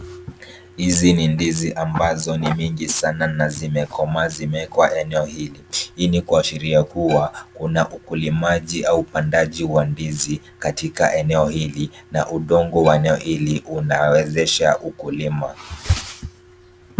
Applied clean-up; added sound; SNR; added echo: none; Bowed string instrument; 10 dB; none.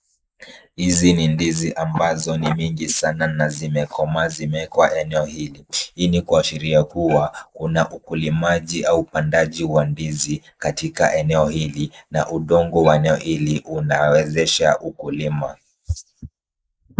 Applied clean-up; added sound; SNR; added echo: neural mask model Resemble Enhance denoiser.